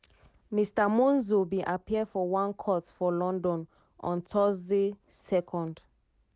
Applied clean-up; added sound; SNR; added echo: none; none; none; none.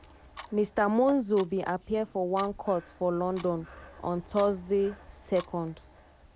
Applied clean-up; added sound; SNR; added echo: none; Clock + Breathing; 20 dB; none.